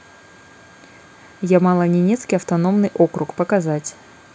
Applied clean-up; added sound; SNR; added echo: none; none; none; none.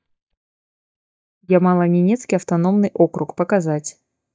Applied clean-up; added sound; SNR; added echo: neural mask model DeepFilterNet 3.